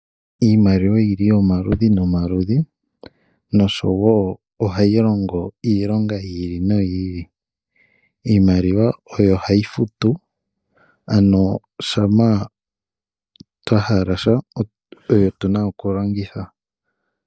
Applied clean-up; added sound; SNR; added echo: neural mask model DeepFilterNet 3.